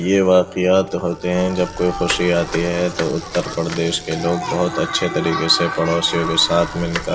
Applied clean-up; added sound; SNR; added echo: none; Bicycle; 16 dB; reverberation time 2.7 s.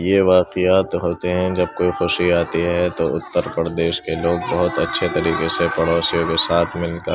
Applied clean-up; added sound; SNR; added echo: none; none; none; none.